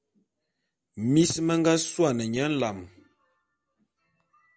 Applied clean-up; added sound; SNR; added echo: none; none; none; none.